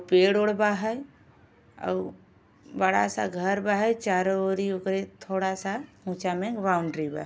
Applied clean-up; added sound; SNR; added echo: none; none; none; none.